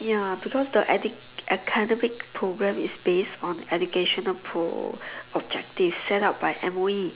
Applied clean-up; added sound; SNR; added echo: none; none; none; none.